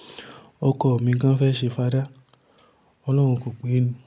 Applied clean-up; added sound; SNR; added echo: none; none; none; none.